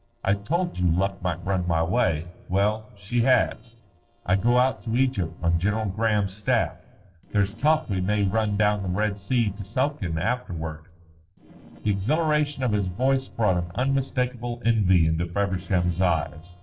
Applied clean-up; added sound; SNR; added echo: neural separator model SepFormer DNS4.